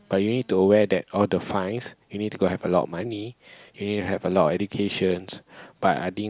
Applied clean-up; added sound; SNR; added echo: none; none; none; none.